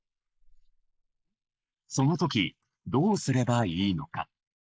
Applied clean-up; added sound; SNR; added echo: neural mask model Resemble Enhance denoiser.